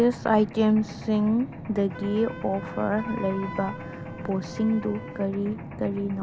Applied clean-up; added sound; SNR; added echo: none; Mechanisms + Wind instrument, woodwind instrument; 11 dB; none.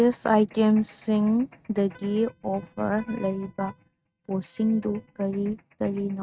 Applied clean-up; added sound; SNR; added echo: neural mask model RNNoise.